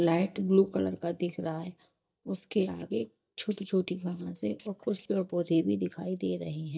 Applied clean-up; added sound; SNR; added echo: neural mask model DeepFilterNet 3.